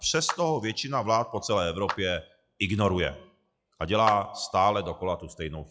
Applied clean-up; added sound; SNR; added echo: classical method log-MMSE.